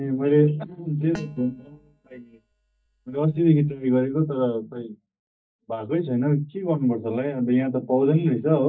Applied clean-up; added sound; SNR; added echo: neural mask model DeepFilterNet 3.